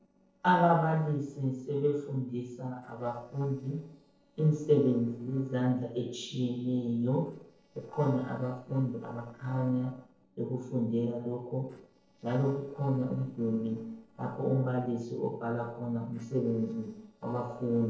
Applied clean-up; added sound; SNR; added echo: neural separator model SepFormer DNS4.